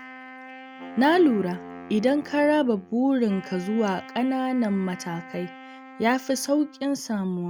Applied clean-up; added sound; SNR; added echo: none; Wind instrument, woodwind instrument + Wind instrument, woodwind instrument; 17 dB; none.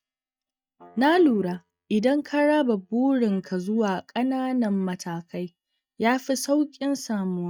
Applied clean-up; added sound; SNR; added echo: neural mask model DeepFilterNet 3.